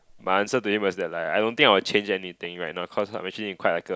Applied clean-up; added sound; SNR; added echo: none; none; none; none.